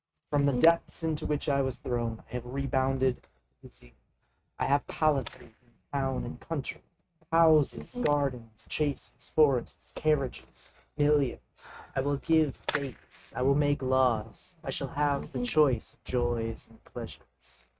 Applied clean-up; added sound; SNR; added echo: neural mask model RNNoise.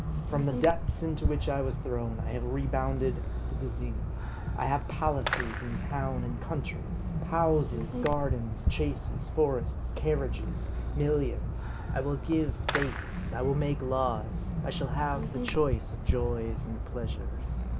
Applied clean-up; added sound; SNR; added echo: none; Fireworks; 0 dB; none.